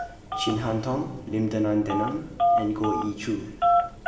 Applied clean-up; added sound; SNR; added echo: none; Telephone; 0 dB; reverberation time 2.1 s.